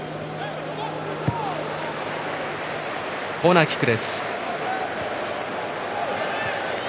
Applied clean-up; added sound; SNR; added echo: none; Bowed string instrument; 17 dB; none.